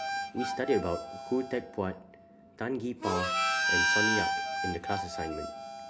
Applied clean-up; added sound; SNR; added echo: none; Harmonica; -2 dB; reverberation time 0.3 s.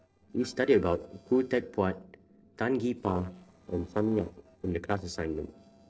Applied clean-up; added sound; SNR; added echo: neural separator model SepFormer DNS4.